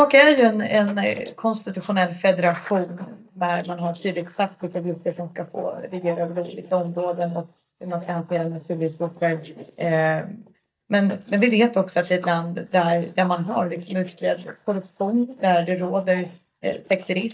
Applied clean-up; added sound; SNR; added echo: neural mask model DeepFilterNet 3.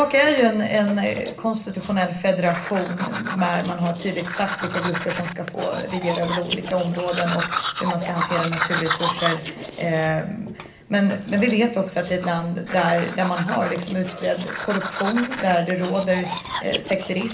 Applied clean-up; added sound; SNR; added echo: none; Domestic sounds, home sounds; 8 dB; reverberation time 0.3 s.